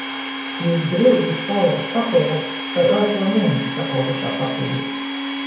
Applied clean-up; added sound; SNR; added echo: none; Domestic sounds, home sounds; 6 dB; reverberation time 0.9 s.